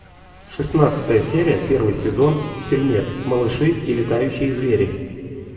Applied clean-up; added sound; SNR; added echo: none; Motorcycle; 20 dB; reverberation time 2.4 s.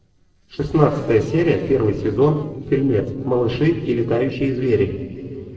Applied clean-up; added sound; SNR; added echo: neural separator model SepFormer DNS4.